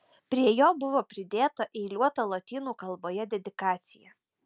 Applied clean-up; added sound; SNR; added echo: none; none; none; none.